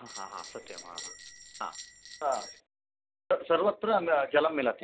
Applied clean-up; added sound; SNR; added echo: none; Bell; 15 dB; none.